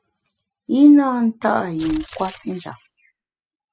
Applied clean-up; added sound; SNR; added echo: classical method spectral subtraction.